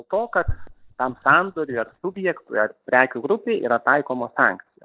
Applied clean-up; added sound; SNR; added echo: neural mask model DeepFilterNet 3.